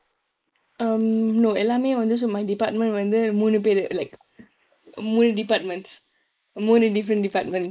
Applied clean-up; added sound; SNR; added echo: neural mask model Resemble Enhance denoiser.